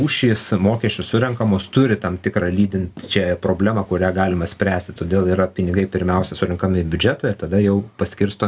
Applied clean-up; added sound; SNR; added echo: none; none; none; none.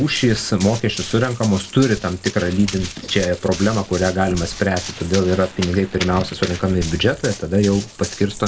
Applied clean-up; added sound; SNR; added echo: none; Run; 13 dB; none.